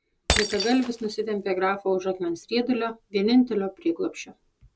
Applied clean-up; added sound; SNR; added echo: none; Shatter; 9 dB; none.